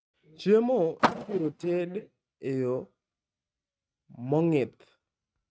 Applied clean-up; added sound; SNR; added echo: neural mask model RNNoise.